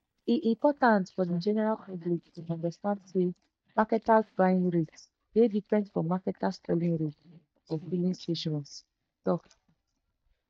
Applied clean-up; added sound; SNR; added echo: neural mask model DeepFilterNet 3.